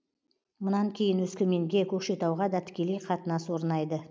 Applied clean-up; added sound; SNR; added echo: none; none; none; none.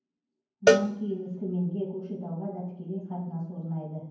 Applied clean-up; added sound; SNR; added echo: none; Cowbell; -4 dB; reverberation time 0.9 s.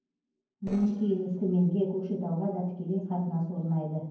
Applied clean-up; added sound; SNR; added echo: neural separator model SepFormer DNS4.